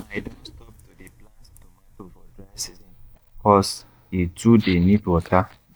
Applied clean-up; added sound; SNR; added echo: neural mask model DeepFilterNet 3.